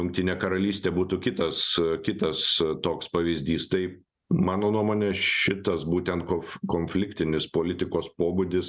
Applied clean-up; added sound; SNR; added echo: none; none; none; none.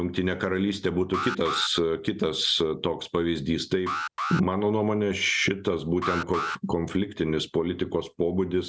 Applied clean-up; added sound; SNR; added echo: none; Alarm; 8 dB; none.